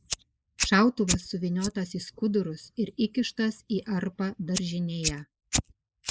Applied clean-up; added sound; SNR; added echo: neural mask model Resemble Enhance denoiser.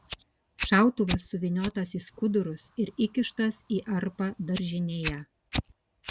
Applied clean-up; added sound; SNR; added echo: none; Fire; 7 dB; none.